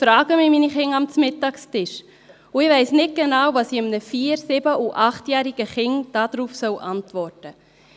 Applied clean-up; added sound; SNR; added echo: none; none; none; none.